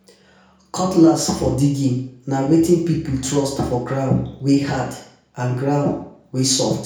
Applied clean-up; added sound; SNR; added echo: none; none; none; reverberation time 0.6 s.